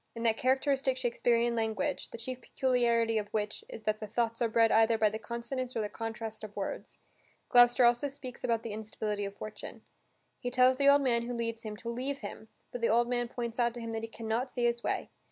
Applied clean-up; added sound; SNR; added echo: none; none; none; none.